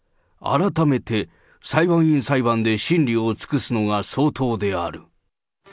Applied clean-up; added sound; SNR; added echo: none; none; none; none.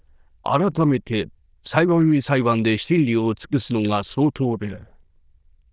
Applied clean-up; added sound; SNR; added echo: neural diffusion model UNIVERSE++.